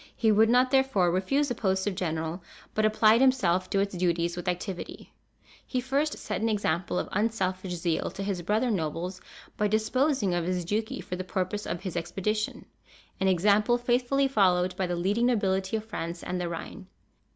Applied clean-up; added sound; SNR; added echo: none; none; none; none.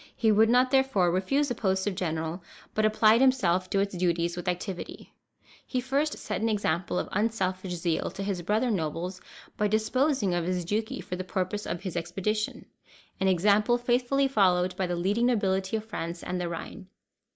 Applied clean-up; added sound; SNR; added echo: neural mask model Resemble Enhance denoiser.